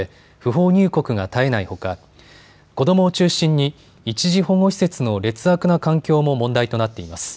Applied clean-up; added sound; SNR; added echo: none; none; none; none.